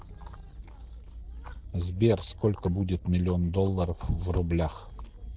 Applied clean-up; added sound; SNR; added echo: neural separator model SepFormer DNS4.